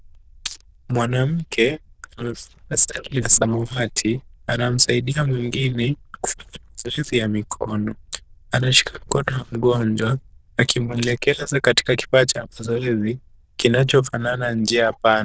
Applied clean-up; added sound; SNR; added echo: neural diffusion model UNIVERSE++.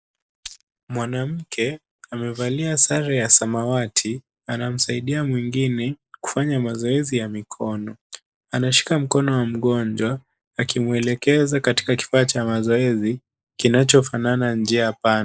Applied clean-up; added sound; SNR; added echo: neural mask model Resemble Enhance denoiser.